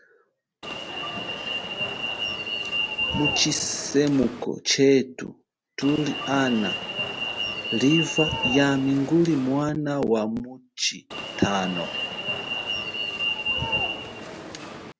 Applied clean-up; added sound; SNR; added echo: none; Alarm; 4 dB; none.